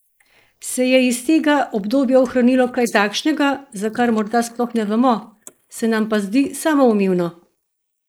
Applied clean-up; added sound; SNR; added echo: neural mask model Resemble Enhance denoiser.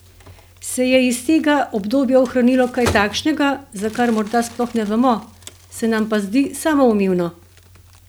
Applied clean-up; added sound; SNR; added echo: none; Crumpling, crinkling; 17 dB; none.